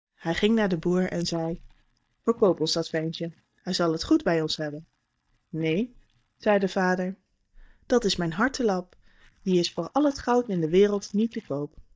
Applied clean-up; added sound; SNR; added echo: neural mask model DeepFilterNet 3.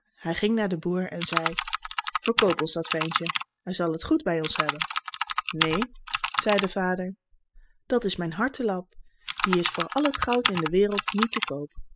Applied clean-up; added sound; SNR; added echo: classical method spectral subtraction.